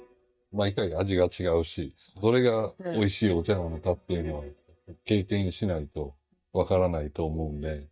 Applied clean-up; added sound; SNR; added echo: neural mask model DeepFilterNet 3.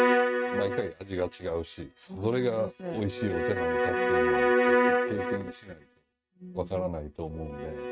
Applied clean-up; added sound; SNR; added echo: neural mask model RNNoise.